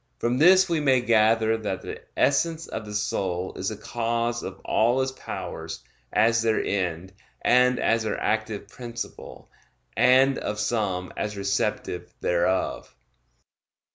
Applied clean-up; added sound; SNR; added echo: none; none; none; none.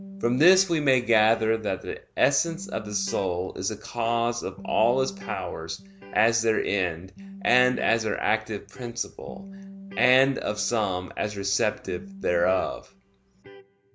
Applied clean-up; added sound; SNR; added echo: none; Electric guitar; 18 dB; none.